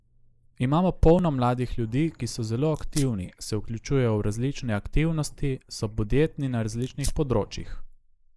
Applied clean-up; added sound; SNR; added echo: neural mask model Resemble Enhance denoiser.